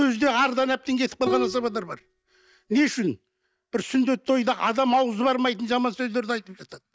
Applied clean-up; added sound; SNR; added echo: neural mask model DeepFilterNet 3.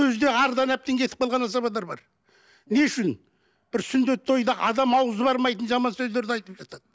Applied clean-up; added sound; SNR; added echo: none; none; none; none.